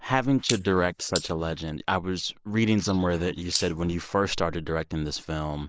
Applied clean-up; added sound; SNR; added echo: neural mask model Resemble Enhance denoiser.